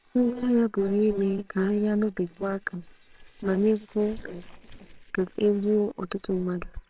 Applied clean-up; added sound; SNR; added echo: neural separator model SepFormer WHAMR!.